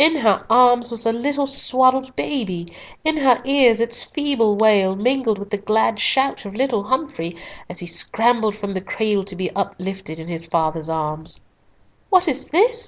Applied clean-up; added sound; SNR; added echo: none; none; none; none.